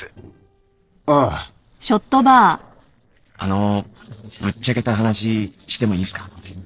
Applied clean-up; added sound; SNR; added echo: neural separator model SepFormer DNS4.